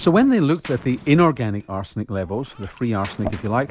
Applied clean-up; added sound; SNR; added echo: none; Liquid + Gunshot, gunfire; 17 dB; none.